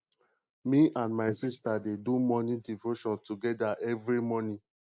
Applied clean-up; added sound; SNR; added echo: neural mask model Resemble Enhance denoiser.